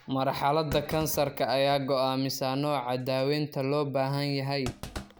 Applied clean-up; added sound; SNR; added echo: none; Thump, thud; 17 dB; none.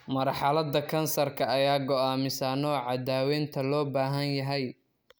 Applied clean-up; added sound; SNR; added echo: none; none; none; none.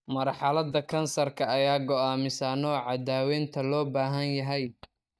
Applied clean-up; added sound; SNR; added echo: neural mask model DeepFilterNet 3.